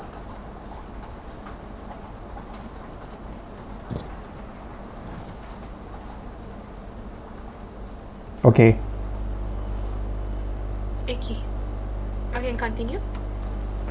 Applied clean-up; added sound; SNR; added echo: none; none; none; none.